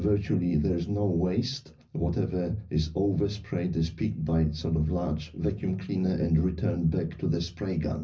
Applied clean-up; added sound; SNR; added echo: none; none; none; reverberation time 0.4 s.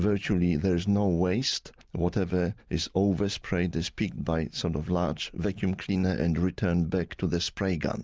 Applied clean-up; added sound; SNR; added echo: none; none; none; none.